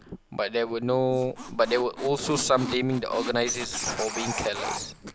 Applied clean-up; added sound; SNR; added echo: none; Squeak; 9 dB; none.